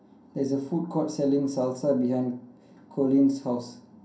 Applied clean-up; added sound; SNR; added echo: none; none; none; reverberation time 0.3 s.